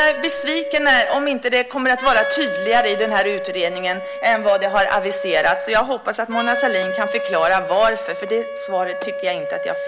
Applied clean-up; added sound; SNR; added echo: none; Wind instrument, woodwind instrument; 6 dB; none.